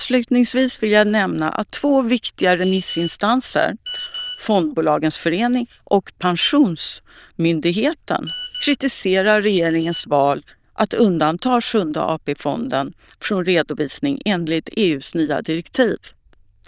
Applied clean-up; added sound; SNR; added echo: neural diffusion model UNIVERSE++.